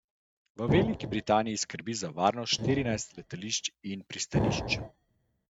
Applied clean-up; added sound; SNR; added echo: neural mask model RNNoise.